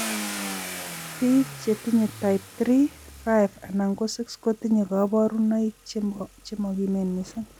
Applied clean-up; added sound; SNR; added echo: none; Car; 13 dB; none.